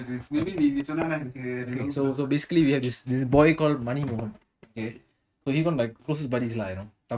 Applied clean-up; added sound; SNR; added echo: neural mask model RNNoise.